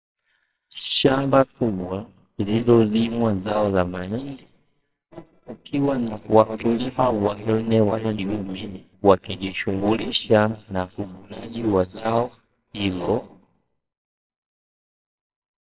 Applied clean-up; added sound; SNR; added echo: neural separator model SepFormer WHAMR!.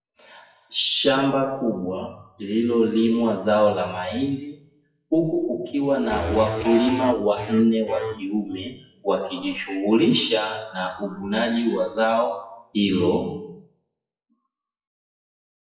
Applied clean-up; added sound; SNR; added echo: classical method WPE with log-MMSE.